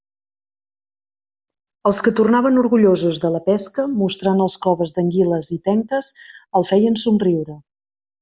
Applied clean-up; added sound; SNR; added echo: none; none; none; none.